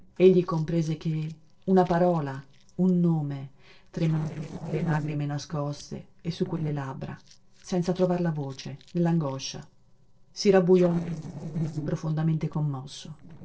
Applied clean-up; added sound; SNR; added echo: neural separator model SepFormer DNS4.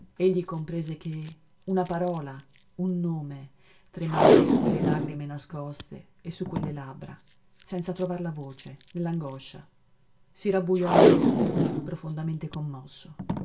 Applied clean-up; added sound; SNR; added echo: none; Packing tape, duct tape; -4 dB; reverberation time 0.2 s.